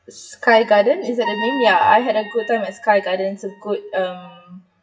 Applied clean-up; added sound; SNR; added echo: classical method WPE with log-MMSE.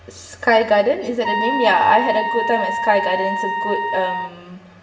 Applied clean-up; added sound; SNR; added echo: none; Trumpet; 3 dB; reverberation time 1.0 s.